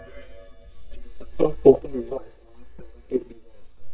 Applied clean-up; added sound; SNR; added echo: neural mask model DeepFilterNet 3.